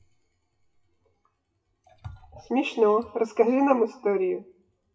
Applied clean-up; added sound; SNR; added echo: classical method WPE with log-MMSE.